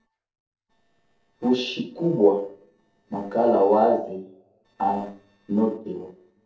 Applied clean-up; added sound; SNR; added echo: neural separator model SepFormer DNS4.